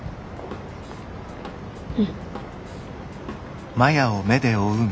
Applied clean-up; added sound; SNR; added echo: none; Drum / Drum kit; 18 dB; none.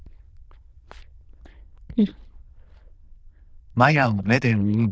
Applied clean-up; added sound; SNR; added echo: neural diffusion model UNIVERSE++.